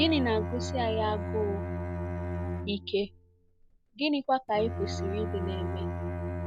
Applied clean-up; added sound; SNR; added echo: none; Bowed string instrument; 2 dB; none.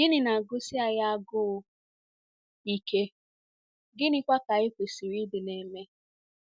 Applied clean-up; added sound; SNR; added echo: none; none; none; none.